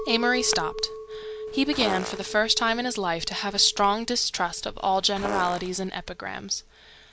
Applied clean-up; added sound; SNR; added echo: none; Fart + Chink, clink; 10 dB; none.